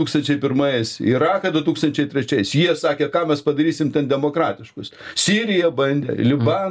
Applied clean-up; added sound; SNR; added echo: neural mask model Resemble Enhance denoiser.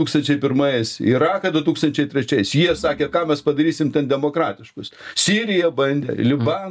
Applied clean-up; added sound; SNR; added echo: neural mask model DeepFilterNet 3.